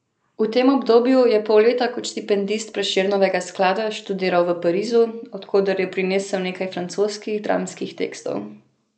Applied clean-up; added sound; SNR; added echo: neural mask model Resemble Enhance denoiser.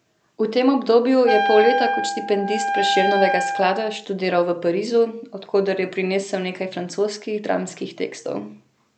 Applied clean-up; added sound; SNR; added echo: none; Wind instrument, woodwind instrument; 1 dB; none.